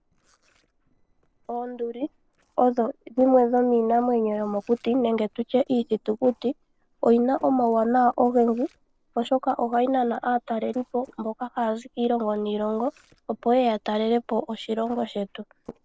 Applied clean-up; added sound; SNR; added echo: neural separator model SepFormer DNS4.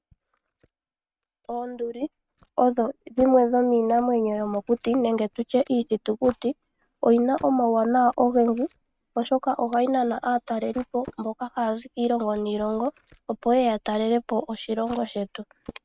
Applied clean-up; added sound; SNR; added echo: neural mask model RNNoise.